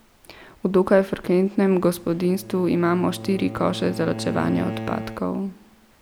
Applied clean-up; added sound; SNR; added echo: none; Bowed string instrument; 13 dB; none.